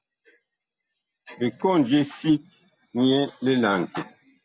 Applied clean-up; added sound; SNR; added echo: none; none; none; none.